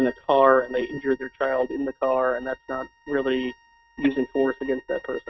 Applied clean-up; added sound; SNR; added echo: neural mask model RNNoise.